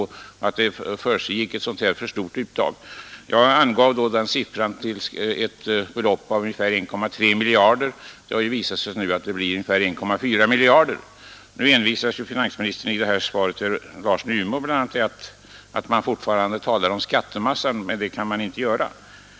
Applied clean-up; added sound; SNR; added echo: none; none; none; none.